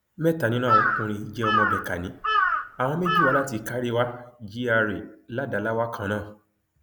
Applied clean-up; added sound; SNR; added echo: none; Bird vocalization, bird call, bird song / Crow; -2 dB; none.